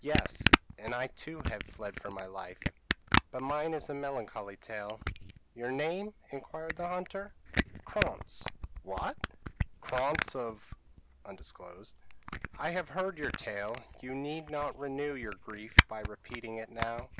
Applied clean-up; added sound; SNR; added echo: none; Camera; -3 dB; none.